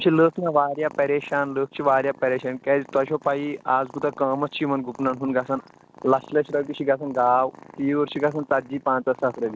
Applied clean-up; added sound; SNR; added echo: neural mask model RNNoise.